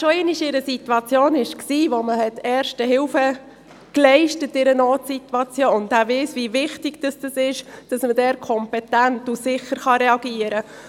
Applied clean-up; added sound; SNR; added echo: none; none; none; none.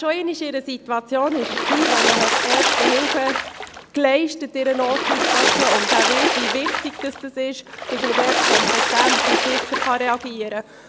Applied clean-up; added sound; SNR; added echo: none; Water / Splash, splatter; -3 dB; none.